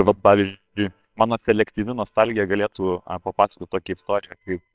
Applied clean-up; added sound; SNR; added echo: neural separator model SepFormer WHAMR!.